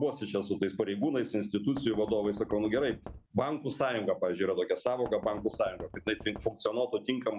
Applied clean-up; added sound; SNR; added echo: none; Knock; 16 dB; none.